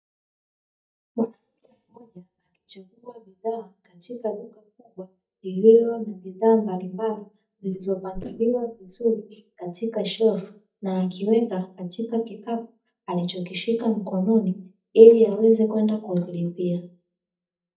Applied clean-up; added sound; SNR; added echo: neural mask model DeepFilterNet 3.